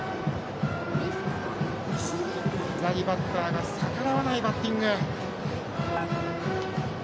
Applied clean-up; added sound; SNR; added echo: none; Dishes, pots, and pans; 14 dB; none.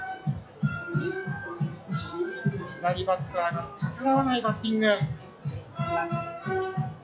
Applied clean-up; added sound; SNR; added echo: classical method log-MMSE.